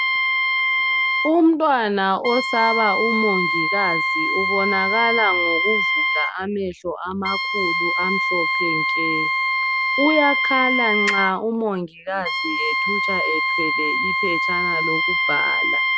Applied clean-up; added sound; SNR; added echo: none; Wind instrument, woodwind instrument; -2 dB; none.